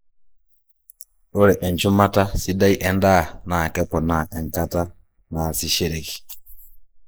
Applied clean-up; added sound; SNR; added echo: neural mask model Resemble Enhance denoiser.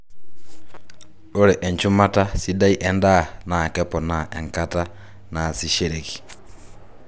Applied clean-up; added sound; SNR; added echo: none; none; none; none.